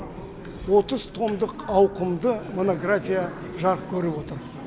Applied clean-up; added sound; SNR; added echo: none; none; none; none.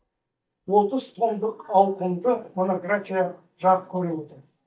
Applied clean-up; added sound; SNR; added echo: neural mask model DeepFilterNet 3.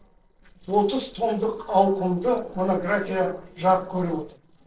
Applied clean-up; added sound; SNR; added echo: neural separator model SepFormer DNS4.